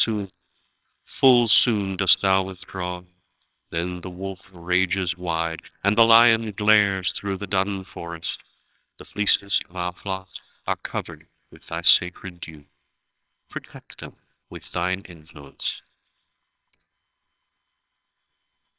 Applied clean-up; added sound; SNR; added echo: neural separator model SepFormer WHAMR!.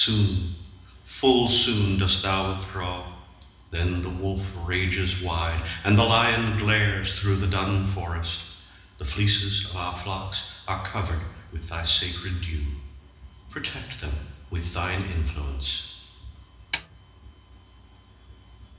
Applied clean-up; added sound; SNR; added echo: none; Snare drum; 12 dB; reverberation time 1.0 s.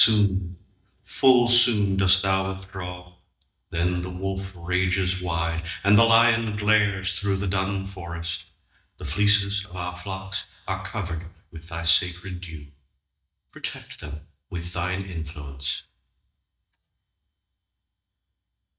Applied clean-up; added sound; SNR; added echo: neural mask model DeepFilterNet 3.